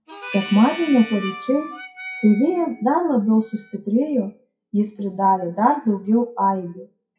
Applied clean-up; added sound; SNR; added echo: classical method WPE with log-MMSE.